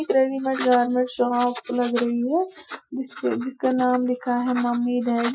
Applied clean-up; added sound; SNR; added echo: classical method Wiener filter.